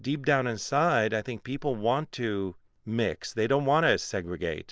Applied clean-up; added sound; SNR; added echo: none; none; none; none.